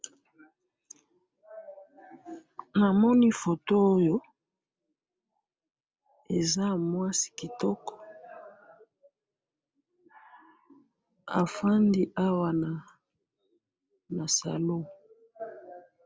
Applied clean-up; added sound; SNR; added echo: none; none; none; none.